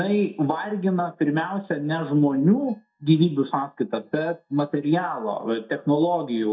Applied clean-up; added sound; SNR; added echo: neural mask model DeepFilterNet 3.